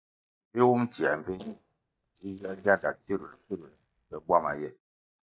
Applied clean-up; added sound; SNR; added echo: neural mask model DeepFilterNet 3.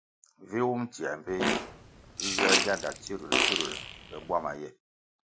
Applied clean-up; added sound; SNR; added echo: none; Fart + Rattle (instrument); -4 dB; none.